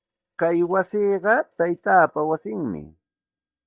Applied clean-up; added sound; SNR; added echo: neural mask model DeepFilterNet 3.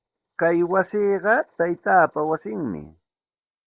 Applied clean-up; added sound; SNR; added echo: neural mask model Resemble Enhance denoiser.